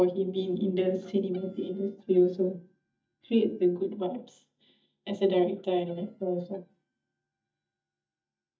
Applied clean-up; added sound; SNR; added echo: neural mask model DeepFilterNet 3.